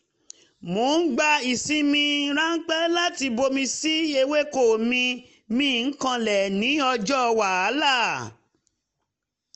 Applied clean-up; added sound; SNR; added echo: none; none; none; none.